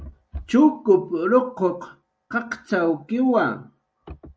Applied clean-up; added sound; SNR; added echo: none; none; none; none.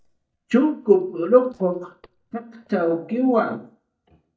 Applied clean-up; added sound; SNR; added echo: neural mask model DeepFilterNet 3.